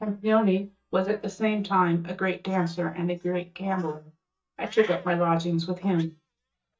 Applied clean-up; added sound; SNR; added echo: neural mask model DeepFilterNet 3.